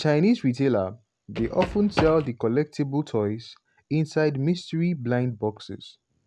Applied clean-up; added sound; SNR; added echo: none; Run; 6 dB; none.